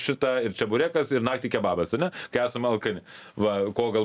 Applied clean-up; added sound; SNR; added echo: none; none; none; none.